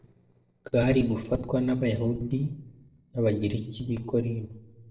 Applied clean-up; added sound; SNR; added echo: neural separator model SepFormer DNS4.